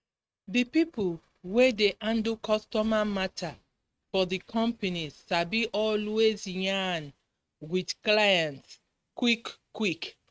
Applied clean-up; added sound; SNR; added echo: neural mask model RNNoise.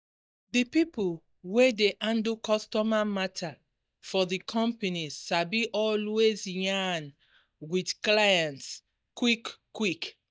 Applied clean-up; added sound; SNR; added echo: neural mask model DeepFilterNet 3.